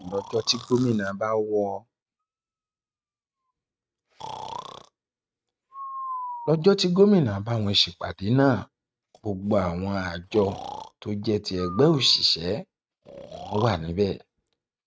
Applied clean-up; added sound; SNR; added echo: neural mask model RNNoise.